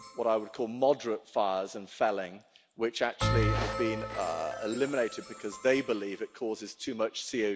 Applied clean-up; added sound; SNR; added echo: none; Bell; 6 dB; none.